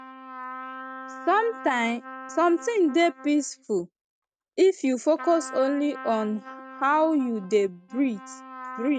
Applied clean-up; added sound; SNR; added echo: neural mask model RNNoise.